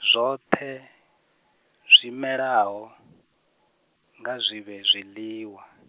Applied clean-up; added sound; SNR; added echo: none; none; none; none.